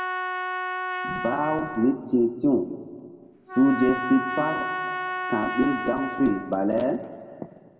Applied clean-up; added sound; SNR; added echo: none; Trumpet; 6 dB; reverberation time 1.8 s.